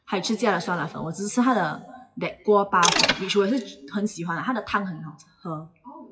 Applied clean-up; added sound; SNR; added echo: classical method WPE with log-MMSE.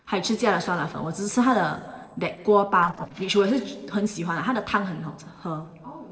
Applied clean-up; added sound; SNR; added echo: neural separator model SepFormer DNS4.